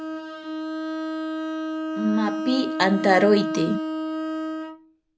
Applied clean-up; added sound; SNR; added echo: none; Bowed string instrument; 3 dB; none.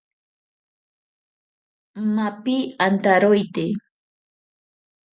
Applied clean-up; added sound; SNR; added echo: none; none; none; none.